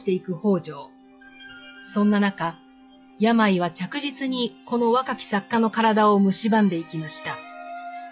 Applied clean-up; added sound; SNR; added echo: classical method log-MMSE.